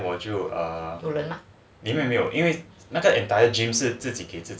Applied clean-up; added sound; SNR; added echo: none; none; none; none.